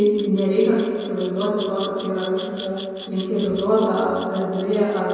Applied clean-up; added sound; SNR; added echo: none; Glass; 15 dB; reverberation time 2.2 s.